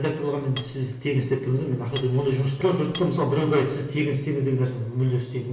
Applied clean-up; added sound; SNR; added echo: none; Cutlery, silverware; 17 dB; reverberation time 0.8 s.